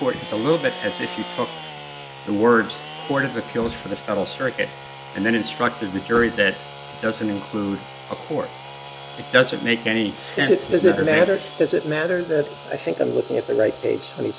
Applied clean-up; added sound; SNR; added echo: none; Sawing / Engine; 13 dB; none.